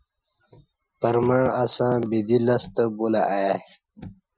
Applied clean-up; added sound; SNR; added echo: classical method Wiener filter.